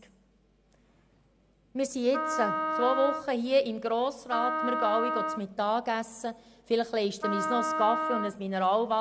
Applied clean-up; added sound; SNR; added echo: none; Wind instrument, woodwind instrument; 3 dB; none.